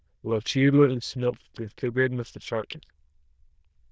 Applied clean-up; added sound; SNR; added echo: neural diffusion model UNIVERSE++.